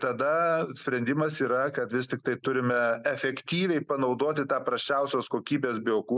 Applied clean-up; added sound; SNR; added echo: none; none; none; none.